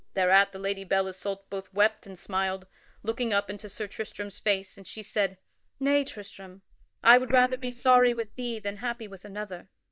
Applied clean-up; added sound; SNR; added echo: neural mask model DeepFilterNet 3.